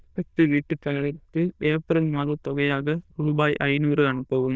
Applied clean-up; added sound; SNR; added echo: neural diffusion model UNIVERSE++.